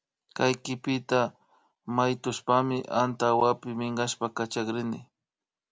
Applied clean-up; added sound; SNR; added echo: none; none; none; none.